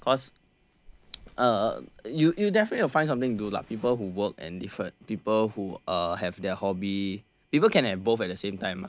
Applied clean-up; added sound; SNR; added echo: none; none; none; none.